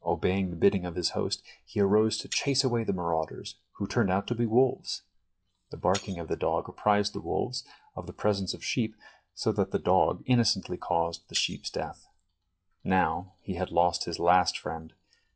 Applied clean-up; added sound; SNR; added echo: classical method log-MMSE.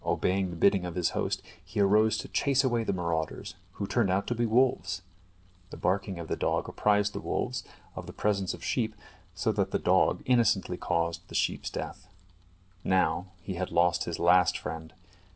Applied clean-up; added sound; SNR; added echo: none; none; none; none.